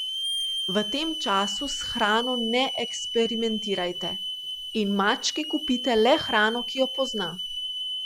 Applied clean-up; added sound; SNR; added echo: none; Hiss / Alarm; 5 dB; none.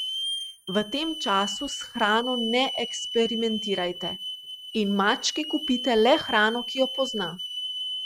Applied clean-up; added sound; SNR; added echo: neural mask model RNNoise.